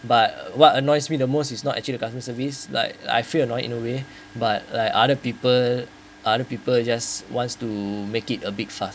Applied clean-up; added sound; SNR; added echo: none; none; none; none.